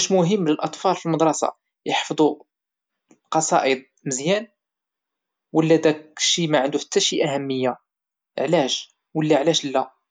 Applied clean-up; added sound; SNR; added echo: none; none; none; none.